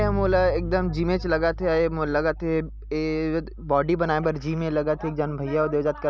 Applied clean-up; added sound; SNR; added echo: none; Bass guitar; 10 dB; none.